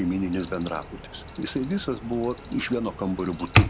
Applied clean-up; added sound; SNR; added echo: none; Alarm; 1 dB; none.